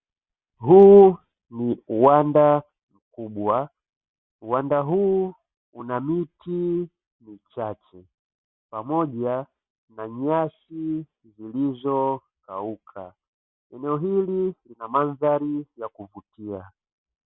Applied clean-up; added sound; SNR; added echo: none; none; none; none.